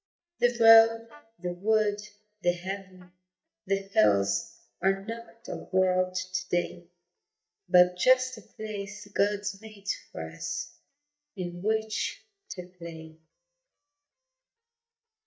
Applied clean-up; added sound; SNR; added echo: neural mask model DeepFilterNet 3.